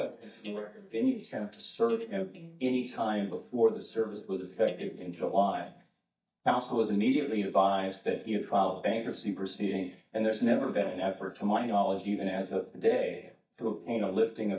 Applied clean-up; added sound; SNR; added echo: neural mask model DeepFilterNet 3.